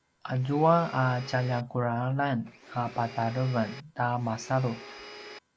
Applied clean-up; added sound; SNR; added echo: none; Domestic sounds, home sounds; 17 dB; none.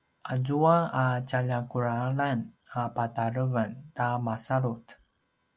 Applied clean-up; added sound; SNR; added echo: none; none; none; none.